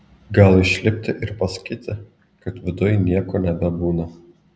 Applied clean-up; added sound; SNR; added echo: none; none; none; none.